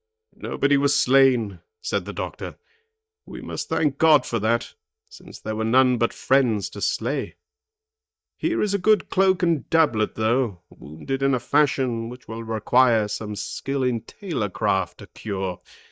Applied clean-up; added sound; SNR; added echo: neural mask model DeepFilterNet 3.